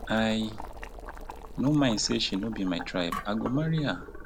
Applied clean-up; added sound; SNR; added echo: none; Boiling; 11 dB; none.